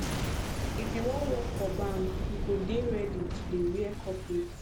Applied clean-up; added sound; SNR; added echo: none; Boom; 0 dB; none.